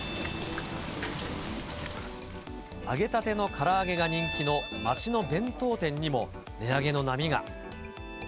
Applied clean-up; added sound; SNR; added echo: none; Bowed string instrument; 13 dB; none.